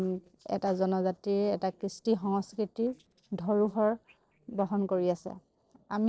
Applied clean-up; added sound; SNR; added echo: neural separator model SepFormer DNS4.